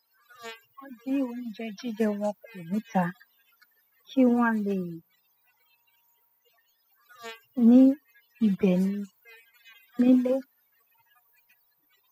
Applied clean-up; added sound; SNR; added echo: classical method spectral subtraction.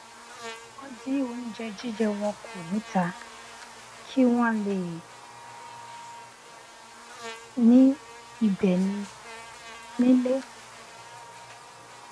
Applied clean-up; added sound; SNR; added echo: none; Buzz; 16 dB; none.